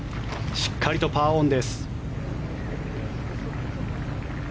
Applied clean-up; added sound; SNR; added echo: none; none; none; none.